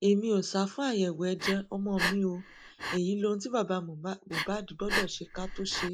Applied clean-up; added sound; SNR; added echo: neural mask model Resemble Enhance denoiser.